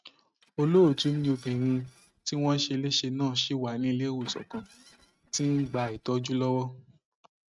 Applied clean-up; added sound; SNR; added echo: neural mask model RNNoise.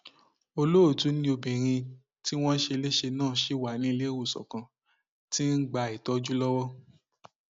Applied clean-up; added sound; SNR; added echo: none; none; none; none.